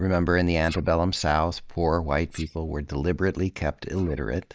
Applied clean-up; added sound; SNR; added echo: neural mask model DeepFilterNet 3.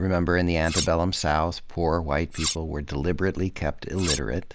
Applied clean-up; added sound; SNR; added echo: none; Cutlery, silverware; 7 dB; none.